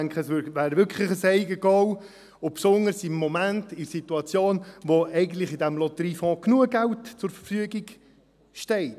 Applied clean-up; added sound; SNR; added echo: none; none; none; none.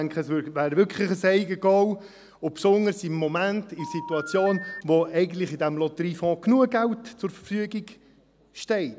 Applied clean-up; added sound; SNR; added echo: none; Telephone; 13 dB; none.